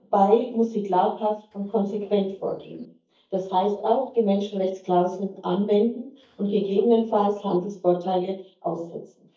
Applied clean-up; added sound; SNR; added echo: neural mask model DeepFilterNet 3.